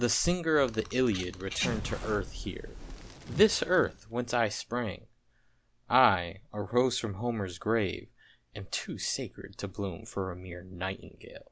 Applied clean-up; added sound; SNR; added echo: none; Bird vocalization, bird call, bird song + Crackle; 9 dB; none.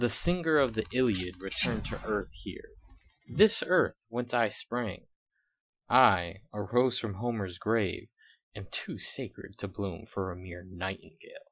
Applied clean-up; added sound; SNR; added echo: classical method Wiener filter.